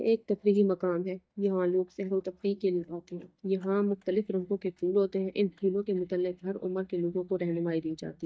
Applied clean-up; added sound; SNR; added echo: neural mask model DeepFilterNet 3.